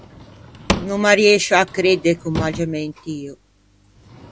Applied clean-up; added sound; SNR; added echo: none; Drawer open or close / Wood; 11 dB; none.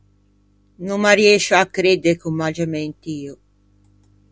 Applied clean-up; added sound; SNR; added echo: none; none; none; none.